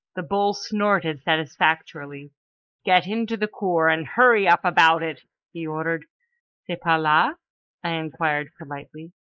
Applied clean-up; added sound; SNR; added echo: neural mask model Resemble Enhance denoiser.